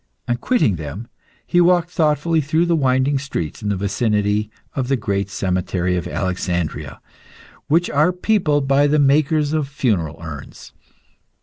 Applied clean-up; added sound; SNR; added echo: none; none; none; none.